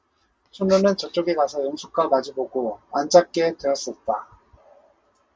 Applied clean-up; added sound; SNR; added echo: none; none; none; none.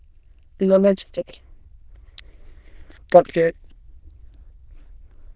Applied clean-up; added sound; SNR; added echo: neural diffusion model UNIVERSE++.